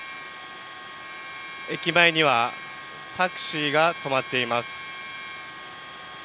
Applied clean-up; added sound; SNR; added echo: none; none; none; none.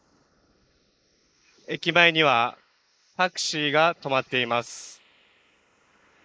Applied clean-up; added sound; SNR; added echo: neural mask model Resemble Enhance denoiser.